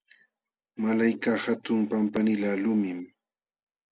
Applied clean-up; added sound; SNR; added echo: none; none; none; none.